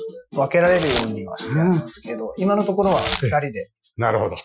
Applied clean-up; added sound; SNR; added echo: classical method Wiener filter.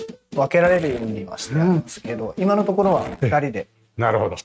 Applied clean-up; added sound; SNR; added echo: neural mask model RNNoise.